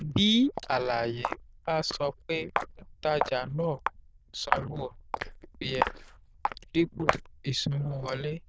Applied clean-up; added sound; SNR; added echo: neural diffusion model UNIVERSE++.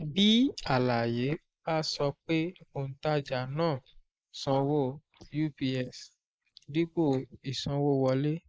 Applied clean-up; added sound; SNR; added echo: neural mask model Resemble Enhance denoiser.